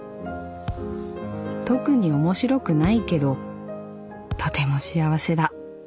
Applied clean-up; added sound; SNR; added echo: none; Thump, thud; 14 dB; none.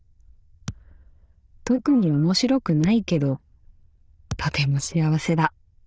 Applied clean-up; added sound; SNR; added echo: neural diffusion model UNIVERSE++.